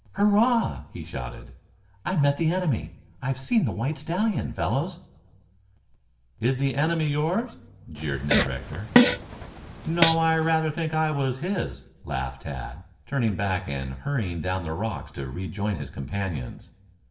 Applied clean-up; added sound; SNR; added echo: none; Fart; -2 dB; reverberation time 0.6 s.